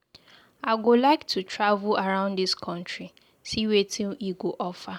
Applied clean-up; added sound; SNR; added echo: none; none; none; none.